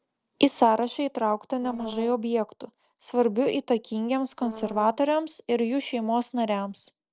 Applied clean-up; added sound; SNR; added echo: neural separator model SepFormer DNS4.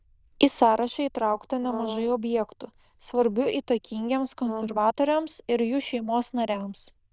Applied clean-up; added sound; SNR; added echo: neural diffusion model UNIVERSE++.